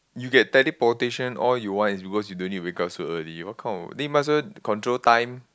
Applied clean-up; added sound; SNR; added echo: none; none; none; none.